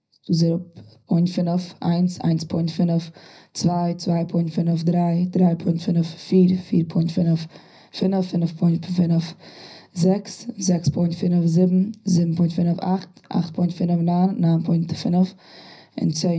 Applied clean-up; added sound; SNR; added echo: none; none; none; reverberation time 0.3 s.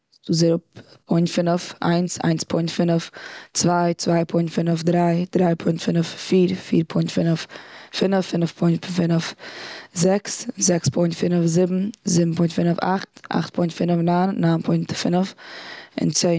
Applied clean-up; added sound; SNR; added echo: none; none; none; none.